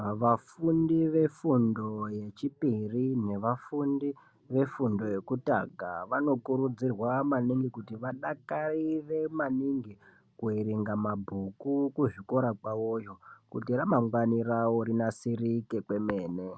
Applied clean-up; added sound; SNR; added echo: none; none; none; none.